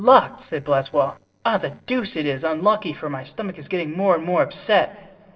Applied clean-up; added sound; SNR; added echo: neural separator model SepFormer DNS4.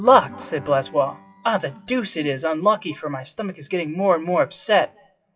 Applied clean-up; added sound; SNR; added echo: classical method WPE with log-MMSE.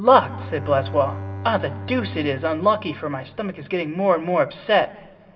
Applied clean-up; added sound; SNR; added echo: none; Bowed string instrument; 13 dB; reverberation time 1.6 s.